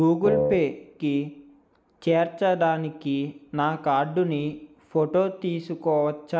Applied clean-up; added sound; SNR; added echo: none; Wind instrument, woodwind instrument; 1 dB; none.